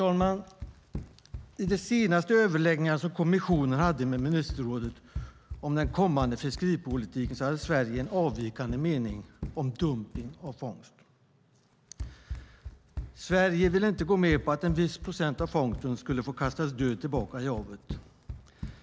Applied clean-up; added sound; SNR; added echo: none; Run; 13 dB; none.